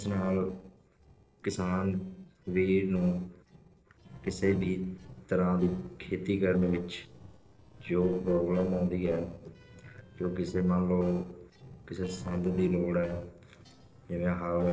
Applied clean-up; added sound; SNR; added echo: neural separator model SepFormer DNS4.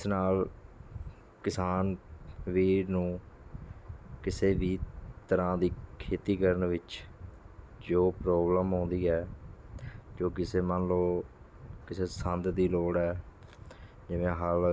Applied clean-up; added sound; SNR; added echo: none; none; none; none.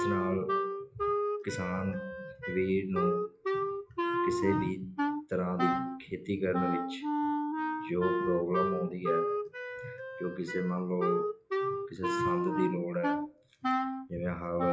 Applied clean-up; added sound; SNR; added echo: classical method WPE with log-MMSE.